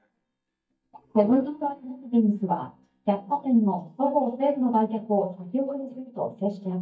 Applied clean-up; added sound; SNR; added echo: neural mask model DeepFilterNet 3.